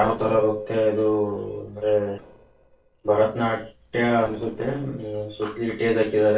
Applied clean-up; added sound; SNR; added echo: neural separator model SepFormer DNS4.